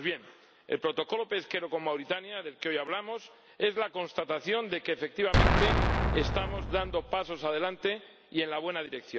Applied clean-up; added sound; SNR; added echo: none; Explosion; -5 dB; none.